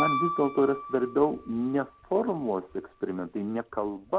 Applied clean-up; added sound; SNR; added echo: none; Piano; 8 dB; none.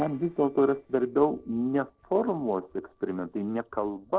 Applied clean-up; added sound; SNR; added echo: neural separator model SepFormer DNS4.